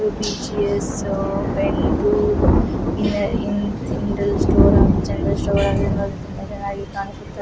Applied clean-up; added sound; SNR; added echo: none; Thunder; -4 dB; none.